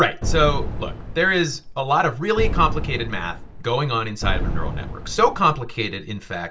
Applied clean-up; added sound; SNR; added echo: none; Boom; 3 dB; reverberation time 0.2 s.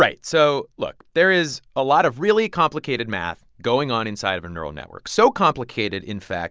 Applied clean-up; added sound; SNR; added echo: none; none; none; none.